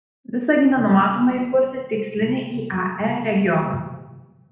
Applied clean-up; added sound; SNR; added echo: none; none; none; reverberation time 1.0 s.